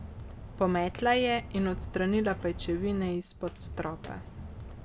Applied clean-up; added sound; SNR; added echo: none; Walk, footsteps; 11 dB; none.